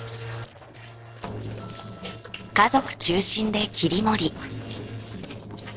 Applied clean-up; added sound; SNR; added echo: neural separator model SepFormer DNS4.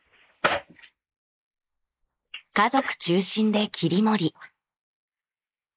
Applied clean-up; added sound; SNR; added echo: neural mask model Resemble Enhance denoiser.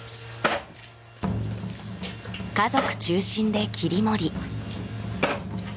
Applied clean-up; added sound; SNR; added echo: none; none; none; none.